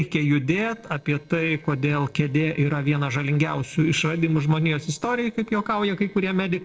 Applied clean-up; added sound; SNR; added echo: neural separator model SepFormer DNS4.